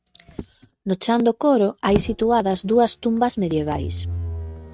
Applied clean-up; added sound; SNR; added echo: neural mask model RNNoise.